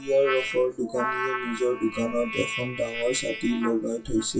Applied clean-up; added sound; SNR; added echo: classical method WPE with log-MMSE.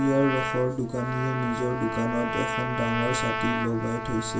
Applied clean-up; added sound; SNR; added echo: none; Trumpet; 4 dB; reverberation time 0.2 s.